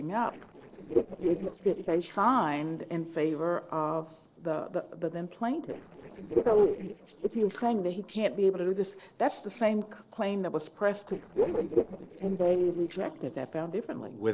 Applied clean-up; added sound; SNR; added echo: neural separator model SepFormer DNS4.